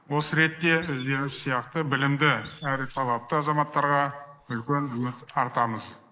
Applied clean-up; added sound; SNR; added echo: neural mask model Resemble Enhance denoiser.